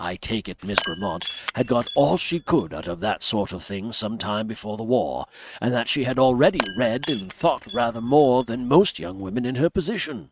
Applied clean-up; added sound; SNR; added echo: neural mask model RNNoise.